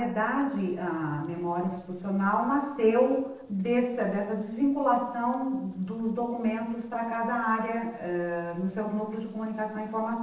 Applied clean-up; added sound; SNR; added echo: neural separator model SepFormer DNS4.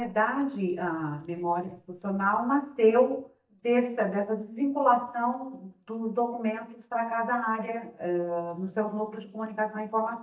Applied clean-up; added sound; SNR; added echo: neural mask model DeepFilterNet 3.